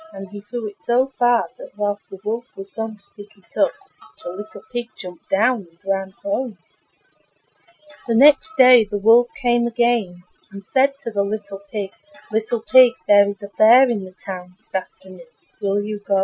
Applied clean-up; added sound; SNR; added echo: classical method Wiener filter.